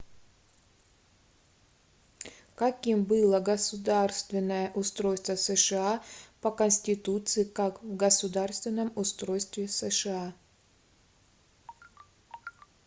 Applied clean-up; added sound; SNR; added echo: none; none; none; none.